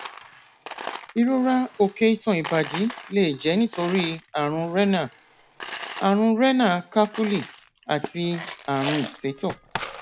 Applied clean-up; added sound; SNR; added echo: none; Coin (dropping); 14 dB; none.